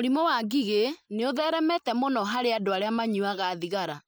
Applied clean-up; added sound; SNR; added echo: neural mask model Resemble Enhance denoiser.